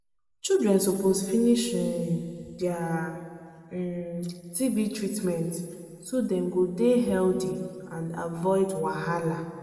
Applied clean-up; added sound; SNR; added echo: none; none; none; reverberation time 2.0 s.